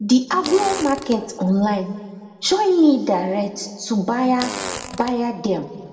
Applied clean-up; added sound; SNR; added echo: none; Fart; 11 dB; reverberation time 1.4 s.